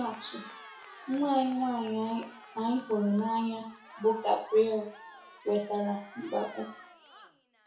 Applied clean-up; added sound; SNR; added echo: none; Cheering; 19 dB; reverberation time 0.6 s.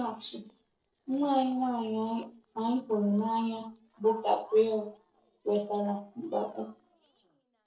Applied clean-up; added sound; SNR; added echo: neural separator model SepFormer DNS4.